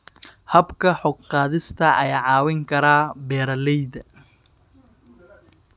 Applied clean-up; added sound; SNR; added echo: none; none; none; none.